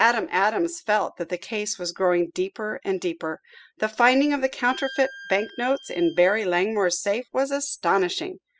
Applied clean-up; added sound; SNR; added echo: classical method spectral subtraction.